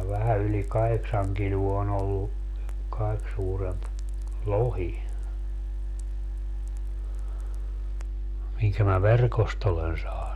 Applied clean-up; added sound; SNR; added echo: none; none; none; none.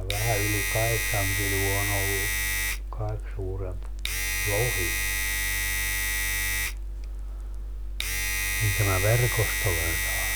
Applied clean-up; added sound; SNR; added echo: none; Domestic sounds, home sounds; 0 dB; none.